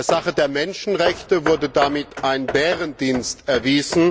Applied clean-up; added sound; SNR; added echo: none; Hammer / Wood; 10 dB; none.